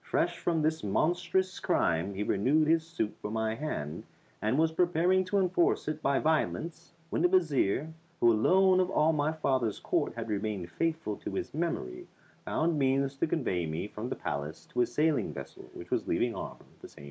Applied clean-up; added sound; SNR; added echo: none; none; none; none.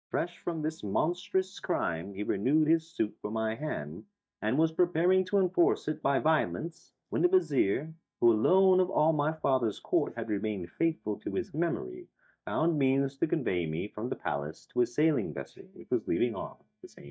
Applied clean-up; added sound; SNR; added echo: neural mask model DeepFilterNet 3.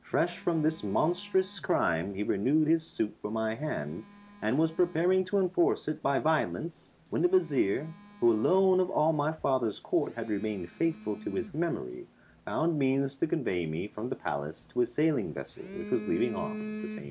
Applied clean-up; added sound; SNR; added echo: none; Telephone; 17 dB; none.